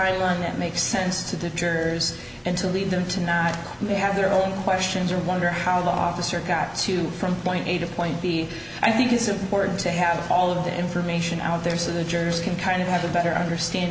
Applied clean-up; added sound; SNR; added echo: none; none; none; none.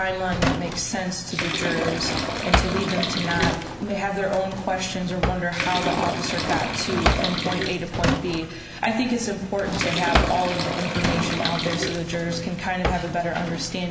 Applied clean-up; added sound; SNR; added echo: none; Bathtub (filling or washing) / Liquid + Drawer open or close; 0 dB; none.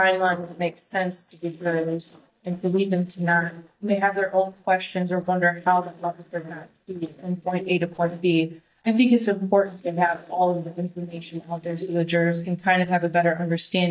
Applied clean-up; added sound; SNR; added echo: neural mask model DeepFilterNet 3.